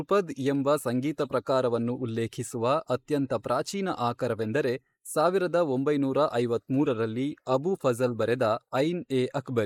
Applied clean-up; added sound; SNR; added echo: neural mask model Resemble Enhance denoiser.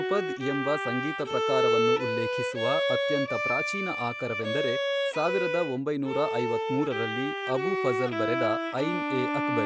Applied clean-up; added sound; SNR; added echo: none; Bowed string instrument; -2 dB; none.